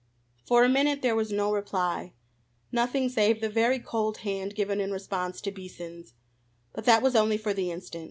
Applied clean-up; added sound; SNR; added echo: none; none; none; none.